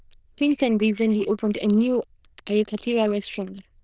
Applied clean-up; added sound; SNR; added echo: neural diffusion model UNIVERSE++.